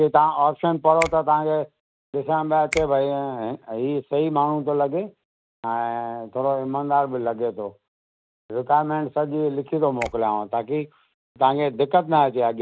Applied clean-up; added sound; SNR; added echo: neural mask model RNNoise.